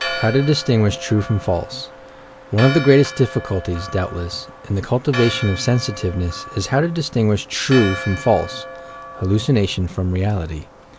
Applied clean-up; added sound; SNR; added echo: none; Church bell; 12 dB; none.